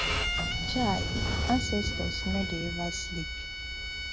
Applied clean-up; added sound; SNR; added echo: none; Sliding door / Train + Bowed string instrument; -3 dB; none.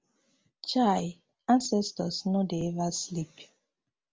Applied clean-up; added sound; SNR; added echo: none; none; none; none.